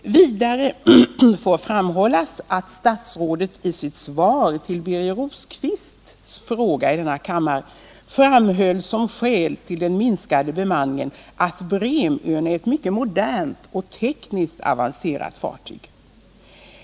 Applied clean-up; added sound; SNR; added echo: none; none; none; none.